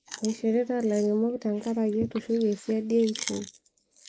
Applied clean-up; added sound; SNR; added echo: neural mask model Resemble Enhance denoiser.